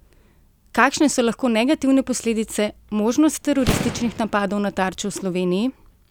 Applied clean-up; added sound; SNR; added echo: none; Boom; 7 dB; none.